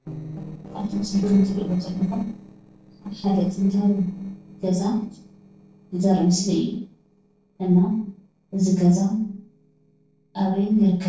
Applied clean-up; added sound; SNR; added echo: neural separator model SepFormer DNS4.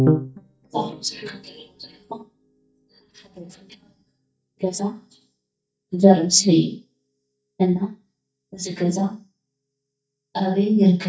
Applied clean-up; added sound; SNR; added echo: neural mask model DeepFilterNet 3.